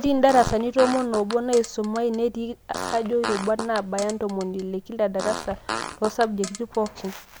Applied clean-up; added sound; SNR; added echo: none; Fart; 11 dB; none.